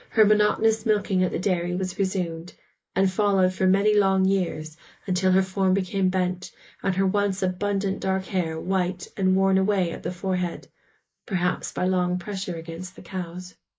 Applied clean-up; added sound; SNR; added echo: neural mask model Resemble Enhance denoiser.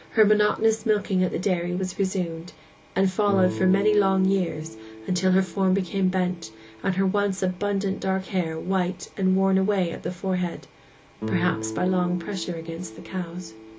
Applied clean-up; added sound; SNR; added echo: none; Guitar; 14 dB; none.